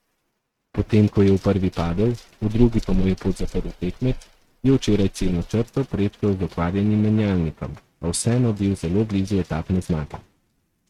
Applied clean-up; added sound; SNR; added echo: neural mask model RNNoise.